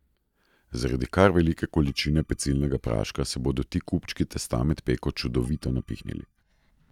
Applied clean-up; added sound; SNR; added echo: neural mask model DeepFilterNet 3.